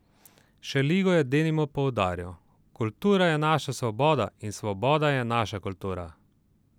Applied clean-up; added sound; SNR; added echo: none; none; none; none.